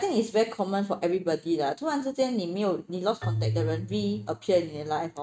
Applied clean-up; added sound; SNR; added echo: neural mask model RNNoise.